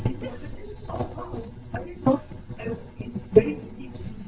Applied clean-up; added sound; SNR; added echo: neural mask model DeepFilterNet 3.